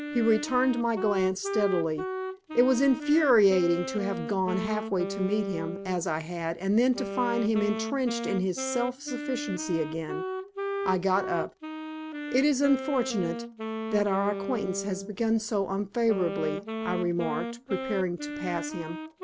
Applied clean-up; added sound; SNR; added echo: none; Wind instrument, woodwind instrument; 7 dB; none.